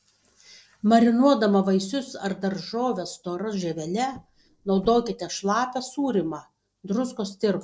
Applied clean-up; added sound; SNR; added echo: neural separator model SepFormer DNS4.